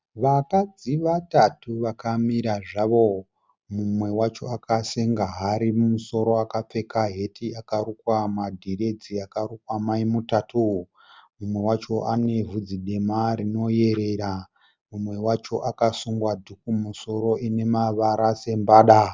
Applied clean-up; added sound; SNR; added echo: none; none; none; none.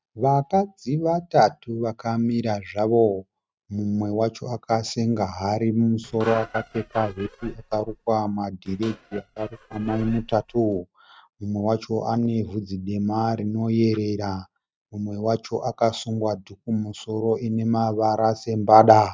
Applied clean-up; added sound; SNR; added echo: neural mask model RNNoise.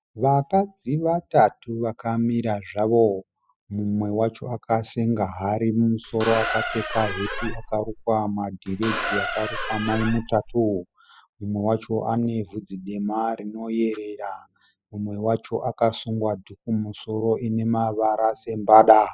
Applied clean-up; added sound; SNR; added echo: classical method spectral subtraction.